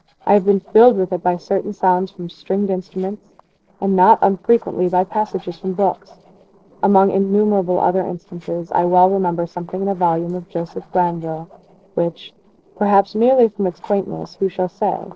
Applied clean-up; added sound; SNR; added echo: neural separator model SepFormer DNS4.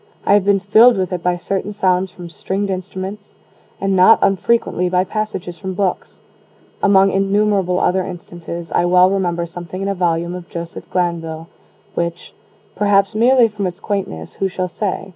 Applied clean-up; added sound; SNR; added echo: none; none; none; none.